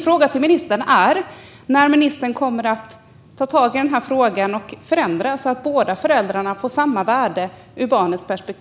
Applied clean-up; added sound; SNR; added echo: none; none; none; none.